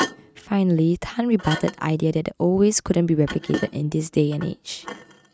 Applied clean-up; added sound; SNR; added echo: neural mask model RNNoise.